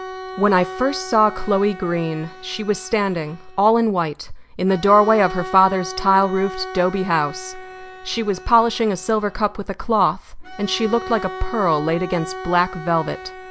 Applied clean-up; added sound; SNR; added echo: none; Bowed string instrument; 14 dB; none.